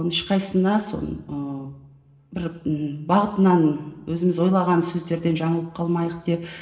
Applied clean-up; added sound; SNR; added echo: none; none; none; reverberation time 1.8 s.